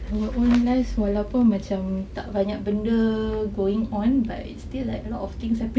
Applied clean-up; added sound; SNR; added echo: none; none; none; none.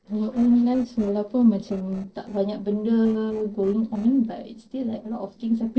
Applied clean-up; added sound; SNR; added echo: neural separator model SepFormer DNS4.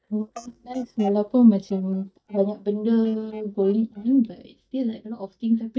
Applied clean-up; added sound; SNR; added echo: neural mask model DeepFilterNet 3.